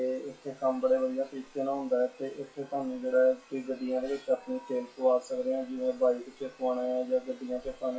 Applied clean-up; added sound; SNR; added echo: classical method WPE with log-MMSE.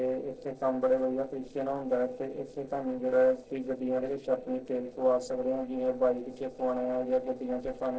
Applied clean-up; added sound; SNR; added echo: neural separator model SepFormer DNS4.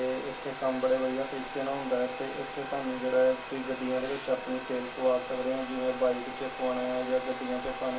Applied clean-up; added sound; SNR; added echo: none; Domestic sounds, home sounds; 8 dB; reverberation time 0.2 s.